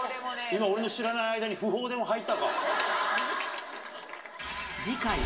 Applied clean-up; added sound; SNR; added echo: none; none; none; reverberation time 0.7 s.